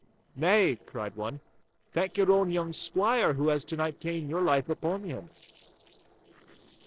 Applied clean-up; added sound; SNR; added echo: neural separator model SepFormer DNS4.